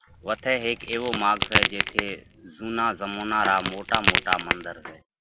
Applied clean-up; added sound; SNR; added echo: none; Crack; 1 dB; none.